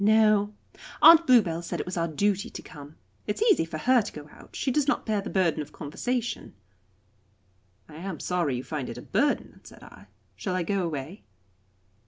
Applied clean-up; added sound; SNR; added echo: none; none; none; none.